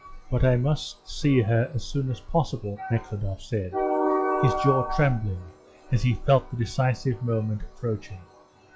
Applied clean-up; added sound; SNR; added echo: classical method log-MMSE.